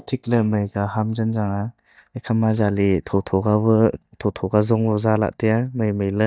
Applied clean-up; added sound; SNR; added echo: neural mask model DeepFilterNet 3.